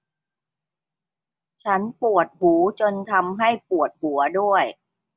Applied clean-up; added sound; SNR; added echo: none; none; none; none.